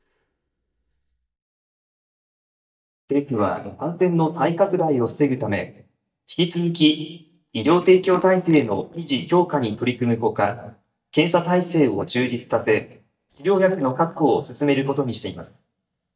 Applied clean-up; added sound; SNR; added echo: neural mask model DeepFilterNet 3.